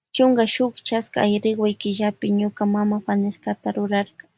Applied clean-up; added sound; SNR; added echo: none; none; none; none.